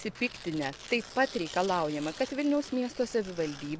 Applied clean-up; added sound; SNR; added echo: none; Tearing; 16 dB; none.